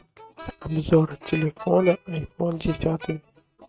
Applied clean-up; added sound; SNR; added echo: neural mask model RNNoise.